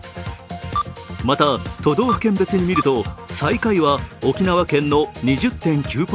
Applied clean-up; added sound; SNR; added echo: none; none; none; none.